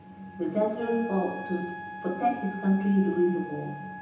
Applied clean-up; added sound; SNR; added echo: none; Wind instrument, woodwind instrument; 12 dB; reverberation time 0.9 s.